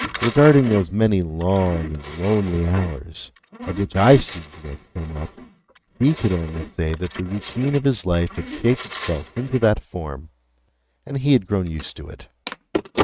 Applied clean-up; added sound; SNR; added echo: neural mask model RNNoise.